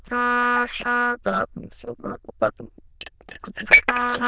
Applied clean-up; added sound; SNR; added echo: neural diffusion model UNIVERSE++.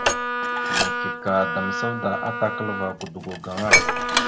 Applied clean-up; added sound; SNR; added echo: none; Wind instrument, woodwind instrument + Dishes, pots, and pans; -4 dB; none.